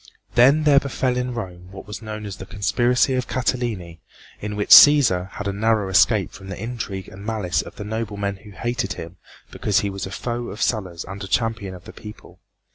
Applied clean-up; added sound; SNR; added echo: none; none; none; none.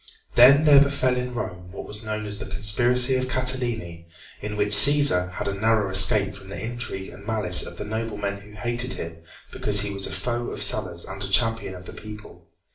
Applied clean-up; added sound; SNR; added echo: none; none; none; reverberation time 0.4 s.